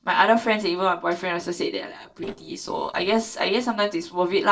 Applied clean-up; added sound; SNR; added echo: neural separator model SepFormer DNS4.